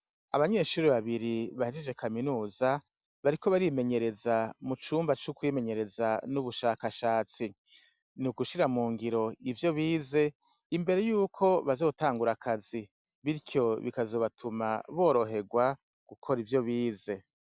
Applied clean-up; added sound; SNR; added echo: none; none; none; none.